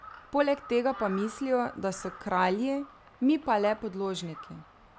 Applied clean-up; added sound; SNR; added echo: none; Crow; 18 dB; none.